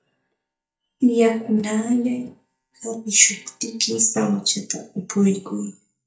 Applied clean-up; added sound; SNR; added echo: neural mask model DeepFilterNet 3.